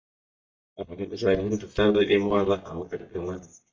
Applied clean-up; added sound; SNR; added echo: neural mask model DeepFilterNet 3.